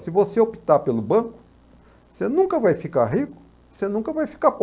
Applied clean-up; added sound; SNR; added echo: none; none; none; none.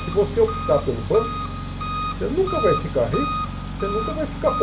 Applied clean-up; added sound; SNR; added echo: none; Engine; 4 dB; reverberation time 0.2 s.